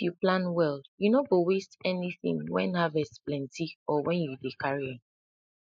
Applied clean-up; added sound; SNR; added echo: neural mask model Resemble Enhance denoiser.